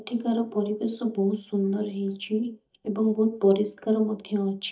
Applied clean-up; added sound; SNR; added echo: neural mask model DeepFilterNet 3.